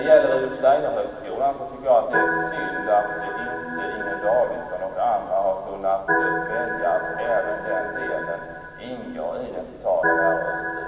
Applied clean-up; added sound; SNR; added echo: none; Organ; 5 dB; reverberation time 2.3 s.